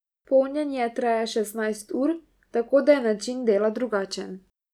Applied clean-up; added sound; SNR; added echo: none; none; none; none.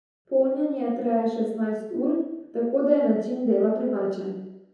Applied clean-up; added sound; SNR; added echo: none; none; none; reverberation time 0.9 s.